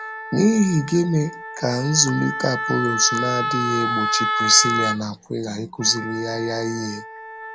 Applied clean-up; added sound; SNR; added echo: none; Wind instrument, woodwind instrument; 4 dB; none.